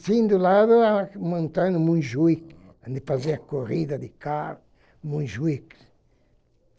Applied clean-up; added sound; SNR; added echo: neural separator model SepFormer DNS4.